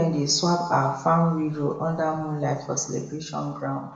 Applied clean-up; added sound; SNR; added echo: none; none; none; reverberation time 0.9 s.